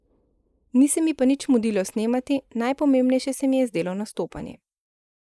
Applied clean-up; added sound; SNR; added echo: neural mask model Resemble Enhance denoiser.